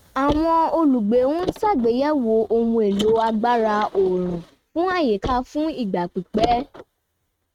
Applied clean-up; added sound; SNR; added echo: neural mask model RNNoise.